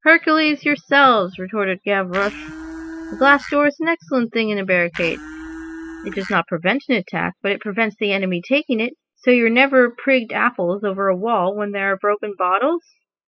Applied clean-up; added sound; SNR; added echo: classical method spectral subtraction.